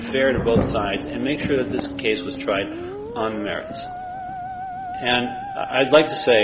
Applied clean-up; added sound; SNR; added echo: none; Musical instrument + Thunder / Rain; 6 dB; none.